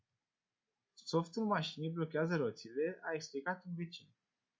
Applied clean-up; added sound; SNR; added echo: none; none; none; none.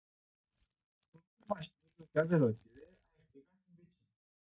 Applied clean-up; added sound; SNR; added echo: neural mask model DeepFilterNet 3.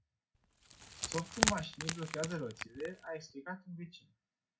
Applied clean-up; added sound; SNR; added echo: none; Wood; -3 dB; reverberation time 0.4 s.